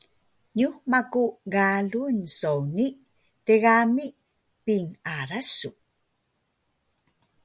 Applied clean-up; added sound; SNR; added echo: none; none; none; none.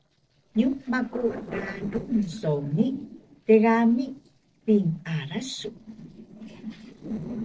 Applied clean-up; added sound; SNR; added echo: neural separator model SepFormer DNS4.